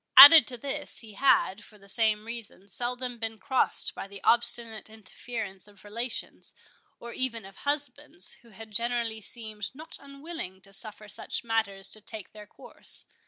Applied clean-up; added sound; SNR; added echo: none; none; none; none.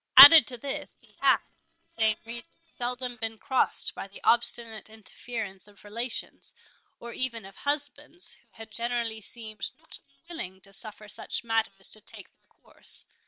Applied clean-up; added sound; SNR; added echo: neural separator model SepFormer WHAM!.